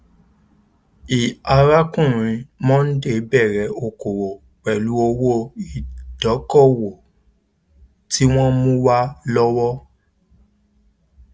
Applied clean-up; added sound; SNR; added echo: none; none; none; none.